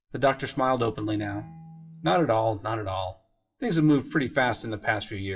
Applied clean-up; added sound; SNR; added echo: classical method WPE with log-MMSE.